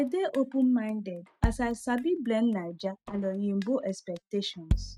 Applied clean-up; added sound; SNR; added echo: neural mask model RNNoise.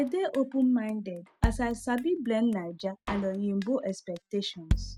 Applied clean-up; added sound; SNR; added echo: none; Drum kit; 7 dB; none.